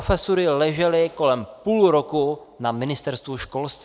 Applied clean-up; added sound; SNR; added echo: none; none; none; none.